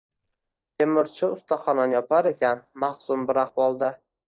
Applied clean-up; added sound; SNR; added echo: neural mask model DeepFilterNet 3.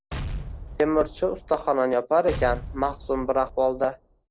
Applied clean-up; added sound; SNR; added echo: none; Explosion; 11 dB; none.